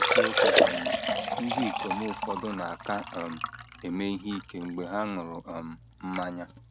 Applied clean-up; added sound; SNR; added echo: none; Liquid; -5 dB; none.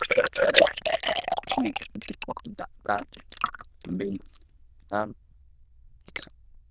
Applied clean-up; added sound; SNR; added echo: neural diffusion model UNIVERSE++.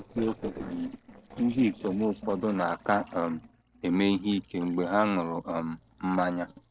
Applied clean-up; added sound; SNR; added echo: neural separator model SepFormer DNS4.